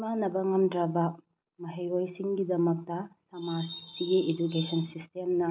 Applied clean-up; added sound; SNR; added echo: none; none; none; none.